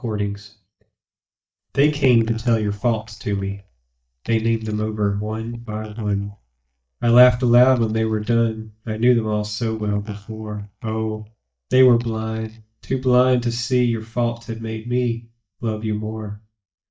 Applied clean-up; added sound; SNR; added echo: neural mask model DeepFilterNet 3.